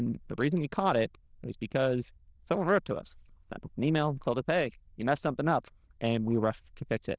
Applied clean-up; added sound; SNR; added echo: neural diffusion model UNIVERSE++.